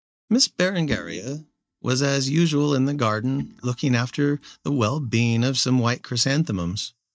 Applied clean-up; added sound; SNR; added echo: neural mask model DeepFilterNet 3.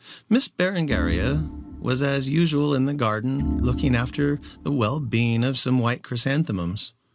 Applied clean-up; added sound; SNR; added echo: none; Organ; 7 dB; none.